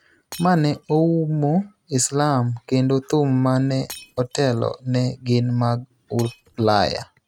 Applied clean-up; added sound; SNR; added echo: neural mask model RNNoise.